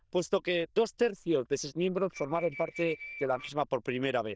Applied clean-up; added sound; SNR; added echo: neural diffusion model UNIVERSE++.